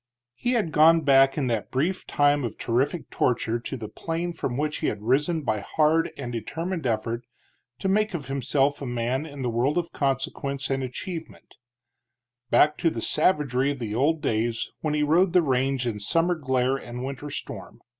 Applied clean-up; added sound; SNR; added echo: none; none; none; none.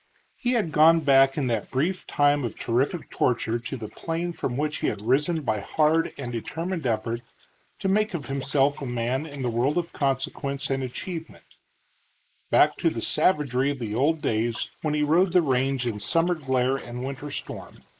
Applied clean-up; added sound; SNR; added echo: neural mask model Resemble Enhance denoiser.